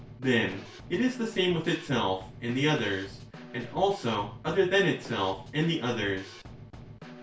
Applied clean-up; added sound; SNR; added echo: none; Snare drum / Drum kit; 16 dB; reverberation time 0.3 s.